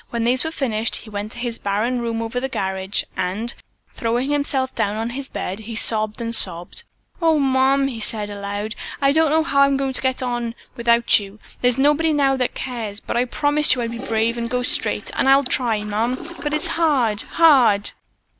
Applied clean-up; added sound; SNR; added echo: none; Toilet flush; 15 dB; none.